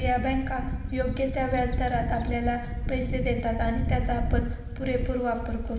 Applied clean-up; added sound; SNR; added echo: none; Wind / Bird; 0 dB; reverberation time 1.2 s.